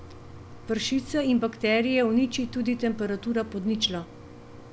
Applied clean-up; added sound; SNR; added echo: none; Mechanisms; 17 dB; none.